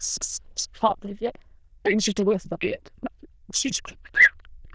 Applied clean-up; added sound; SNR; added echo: neural diffusion model UNIVERSE++.